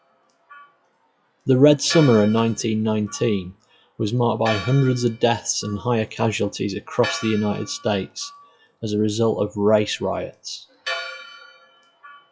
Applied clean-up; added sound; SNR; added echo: classical method WPE with log-MMSE.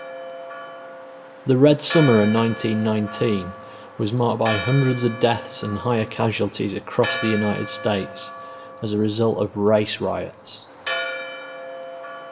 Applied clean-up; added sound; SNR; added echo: none; Church bell; 11 dB; reverberation time 0.5 s.